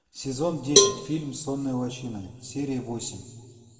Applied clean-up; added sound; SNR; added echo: none; Cowbell; -4 dB; reverberation time 1.8 s.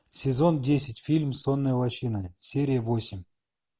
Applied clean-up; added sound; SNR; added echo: none; none; none; none.